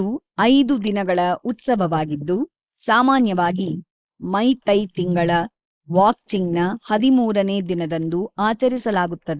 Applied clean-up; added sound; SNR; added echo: neural mask model Resemble Enhance denoiser.